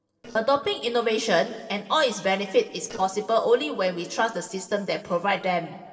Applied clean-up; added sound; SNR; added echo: neural separator model SepFormer DNS4.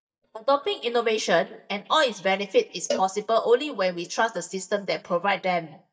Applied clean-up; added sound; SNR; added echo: neural mask model DeepFilterNet 3.